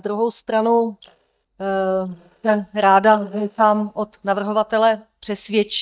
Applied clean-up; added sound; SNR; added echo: neural mask model DeepFilterNet 3.